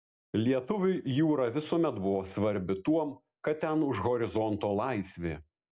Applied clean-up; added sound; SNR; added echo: none; none; none; none.